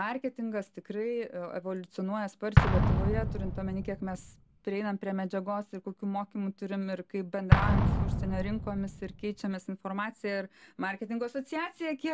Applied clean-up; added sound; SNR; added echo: none; Explosion; -2 dB; none.